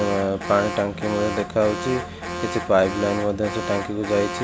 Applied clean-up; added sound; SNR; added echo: none; Alarm; 8 dB; none.